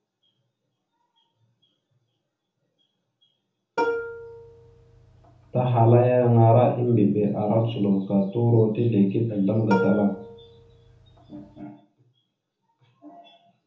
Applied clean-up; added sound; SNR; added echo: none; Plucked string instrument; 8 dB; reverberation time 1.0 s.